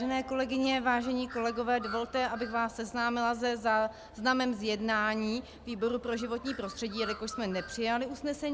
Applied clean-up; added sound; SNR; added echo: none; Bird; 16 dB; none.